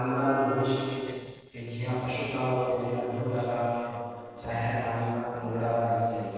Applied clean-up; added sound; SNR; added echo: neural separator model SepFormer DNS4.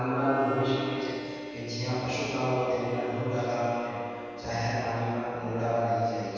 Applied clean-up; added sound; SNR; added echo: none; Bowed string instrument; 13 dB; reverberation time 2.1 s.